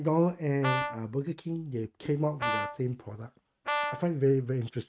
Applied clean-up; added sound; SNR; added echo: neural mask model RNNoise.